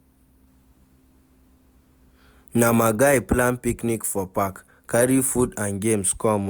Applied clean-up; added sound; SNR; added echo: none; none; none; none.